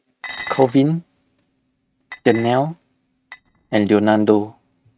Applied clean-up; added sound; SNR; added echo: neural mask model RNNoise.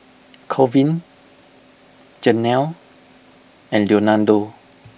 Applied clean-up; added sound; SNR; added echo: none; none; none; none.